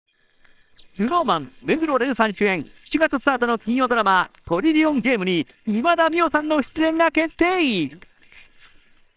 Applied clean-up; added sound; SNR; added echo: neural separator model SepFormer WHAMR!.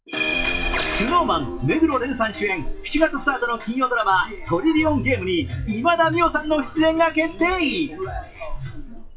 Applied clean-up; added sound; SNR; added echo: classical method WPE with log-MMSE.